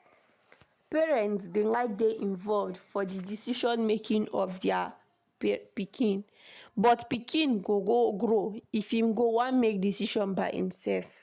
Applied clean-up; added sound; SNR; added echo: none; none; none; none.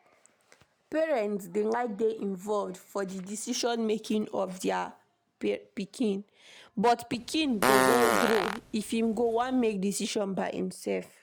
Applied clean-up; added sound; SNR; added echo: none; Fart; -1 dB; none.